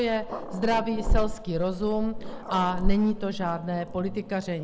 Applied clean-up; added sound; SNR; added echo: none; Growling; 2 dB; none.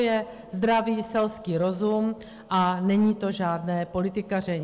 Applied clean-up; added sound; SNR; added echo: none; none; none; none.